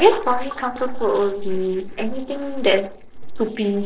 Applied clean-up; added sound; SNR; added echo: neural separator model SepFormer DNS4.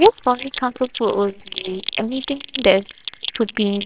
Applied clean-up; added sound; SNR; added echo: neural separator model SepFormer WHAMR!.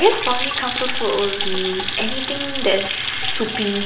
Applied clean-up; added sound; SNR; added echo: none; Sink (filling or washing) / Water tap, faucet / Splash, splatter; 5 dB; reverberation time 0.6 s.